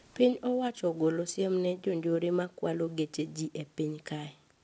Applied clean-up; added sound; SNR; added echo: none; none; none; none.